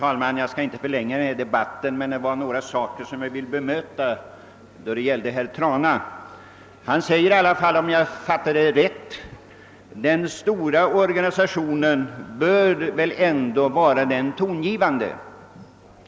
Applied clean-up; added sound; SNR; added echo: none; none; none; none.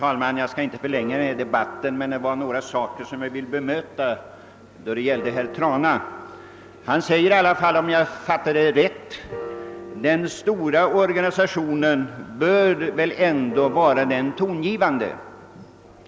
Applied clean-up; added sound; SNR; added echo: none; Piano; 18 dB; none.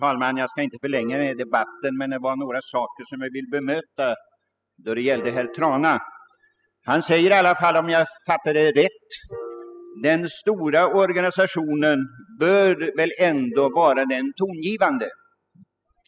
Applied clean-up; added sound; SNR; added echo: classical method spectral subtraction.